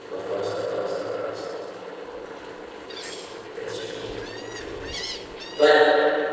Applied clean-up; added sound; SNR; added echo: neural separator model SepFormer DNS4.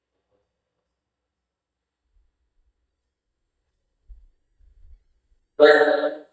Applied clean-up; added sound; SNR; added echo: neural mask model DeepFilterNet 3.